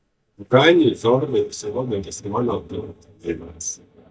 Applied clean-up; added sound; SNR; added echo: neural mask model DeepFilterNet 3.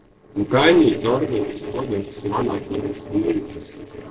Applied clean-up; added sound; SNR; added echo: neural separator model SepFormer DNS4.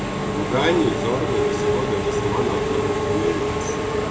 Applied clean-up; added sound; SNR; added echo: none; Engine / Mechanisms; -3 dB; reverberation time 0.3 s.